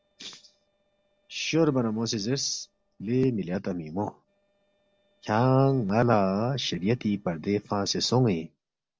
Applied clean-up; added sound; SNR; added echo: neural separator model SepFormer DNS4.